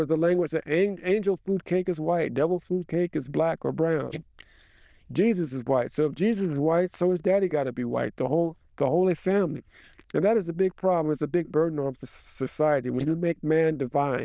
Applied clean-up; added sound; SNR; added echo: neural diffusion model UNIVERSE++.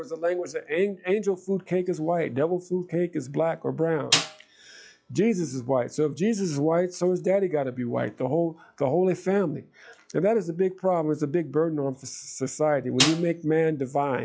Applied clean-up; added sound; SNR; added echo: classical method log-MMSE.